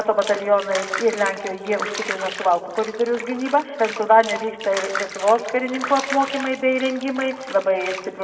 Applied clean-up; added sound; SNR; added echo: none; Bathtub (filling or washing); 11 dB; reverberation time 1.0 s.